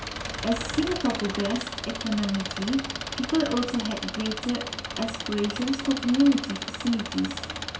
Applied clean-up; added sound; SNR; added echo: none; Engine; 6 dB; reverberation time 0.2 s.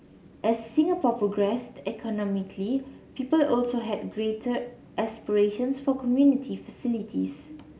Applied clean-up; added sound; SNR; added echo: none; none; none; none.